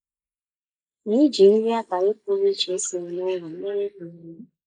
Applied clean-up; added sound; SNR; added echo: neural mask model Resemble Enhance denoiser.